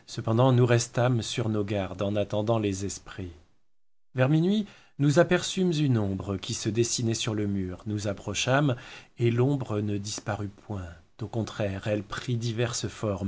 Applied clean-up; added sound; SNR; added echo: none; none; none; none.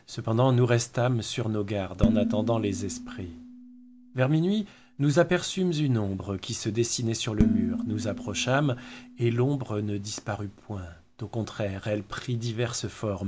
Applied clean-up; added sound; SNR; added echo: none; Dishes, pots, and pans; 5 dB; none.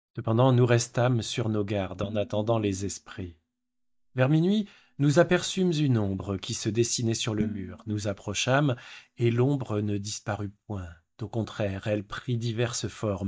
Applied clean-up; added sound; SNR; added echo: neural mask model DeepFilterNet 3.